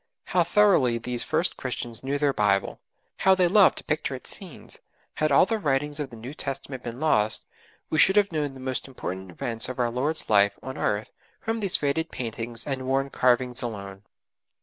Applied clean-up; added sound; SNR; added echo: none; none; none; none.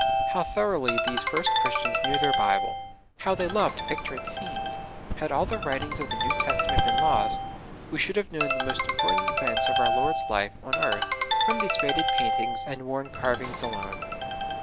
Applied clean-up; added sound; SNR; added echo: none; Ringtone; -4 dB; none.